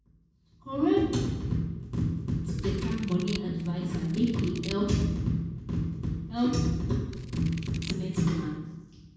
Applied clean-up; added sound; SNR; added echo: none; Scissors; 15 dB; reverberation time 1.1 s.